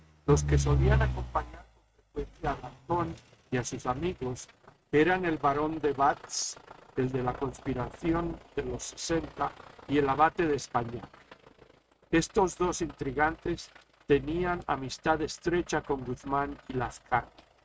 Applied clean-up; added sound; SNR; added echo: neural mask model RNNoise.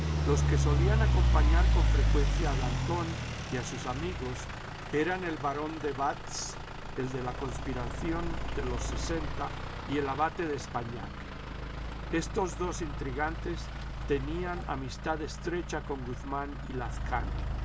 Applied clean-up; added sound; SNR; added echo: none; Idling / Truck; -4 dB; none.